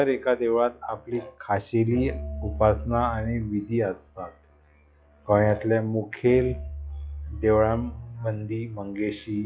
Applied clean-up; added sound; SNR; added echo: classical method log-MMSE.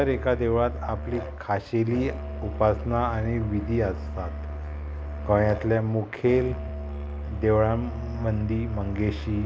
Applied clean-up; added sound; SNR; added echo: none; Musical instrument; 7 dB; none.